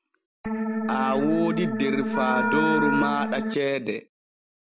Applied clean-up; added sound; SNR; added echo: none; Organ + Wind instrument, woodwind instrument; -1 dB; none.